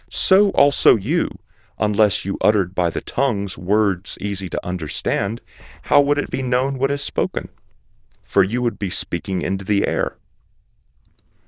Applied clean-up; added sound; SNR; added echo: neural diffusion model UNIVERSE++.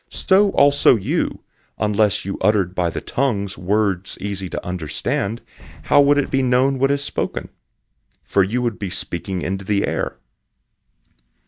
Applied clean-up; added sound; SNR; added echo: neural mask model DeepFilterNet 3.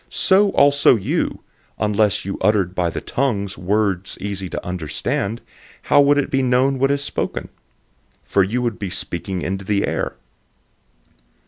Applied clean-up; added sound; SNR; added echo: none; none; none; none.